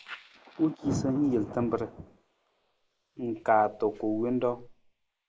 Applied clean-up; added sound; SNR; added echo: neural mask model Resemble Enhance denoiser.